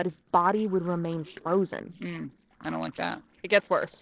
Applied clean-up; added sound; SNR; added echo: neural separator model SepFormer DNS4.